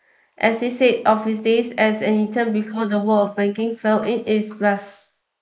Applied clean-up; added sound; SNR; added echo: neural mask model Resemble Enhance denoiser.